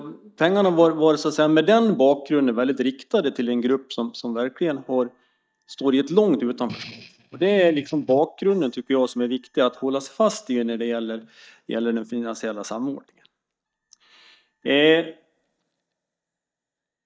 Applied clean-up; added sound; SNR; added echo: neural mask model DeepFilterNet 3.